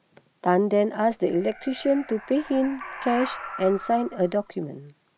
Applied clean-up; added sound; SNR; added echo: none; Animal; 14 dB; none.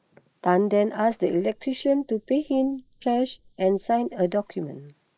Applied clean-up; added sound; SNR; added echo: neural mask model Resemble Enhance denoiser.